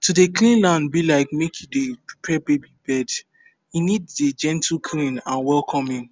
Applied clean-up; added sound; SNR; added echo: none; none; none; none.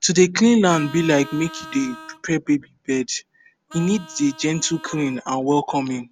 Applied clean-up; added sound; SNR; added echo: none; Vehicle horn, car horn, honking; 20 dB; none.